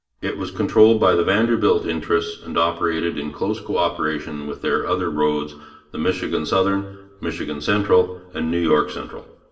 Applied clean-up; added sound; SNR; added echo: none; none; none; reverberation time 0.6 s.